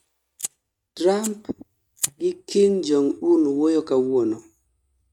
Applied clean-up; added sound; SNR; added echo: neural mask model RNNoise.